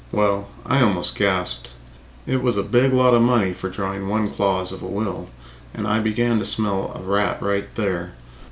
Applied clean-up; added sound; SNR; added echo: none; none; none; none.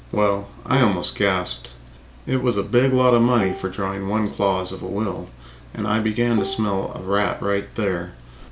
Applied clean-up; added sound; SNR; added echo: none; Bowed string instrument; 13 dB; none.